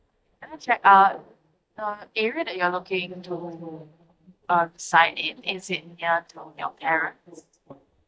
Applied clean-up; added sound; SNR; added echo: neural mask model DeepFilterNet 3.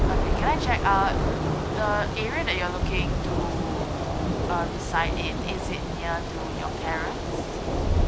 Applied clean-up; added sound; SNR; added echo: none; Thunder / Rain; -4 dB; none.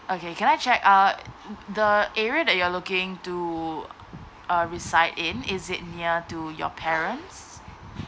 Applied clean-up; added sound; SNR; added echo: none; none; none; none.